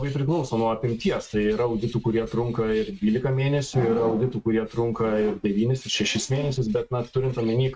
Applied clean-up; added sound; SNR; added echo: neural mask model RNNoise.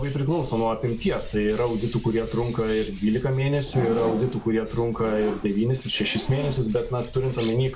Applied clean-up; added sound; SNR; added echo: none; Zipper (clothing) + Bird; 11 dB; none.